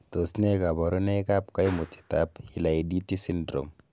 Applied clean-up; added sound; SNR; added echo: none; Whoosh, swoosh, swish; 17 dB; none.